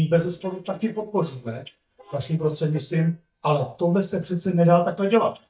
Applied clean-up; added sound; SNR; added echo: neural mask model DeepFilterNet 3.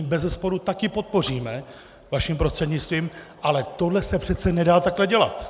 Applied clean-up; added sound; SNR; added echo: none; none; none; none.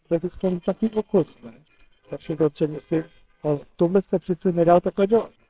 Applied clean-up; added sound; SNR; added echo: neural separator model SepFormer WHAMR!.